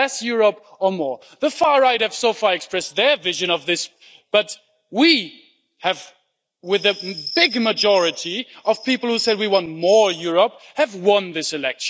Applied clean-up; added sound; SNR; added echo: neural mask model DeepFilterNet 3.